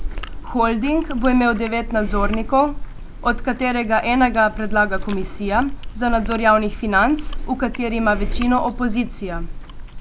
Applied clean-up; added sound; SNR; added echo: none; Chewing, mastication; 6 dB; none.